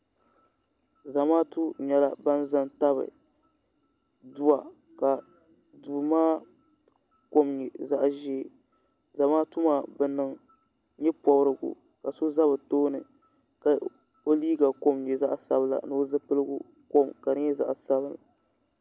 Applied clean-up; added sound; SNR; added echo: none; none; none; none.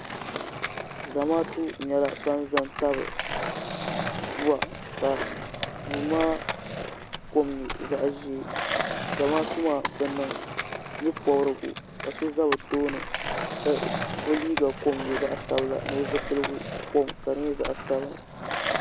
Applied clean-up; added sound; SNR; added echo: none; Skateboard; 4 dB; none.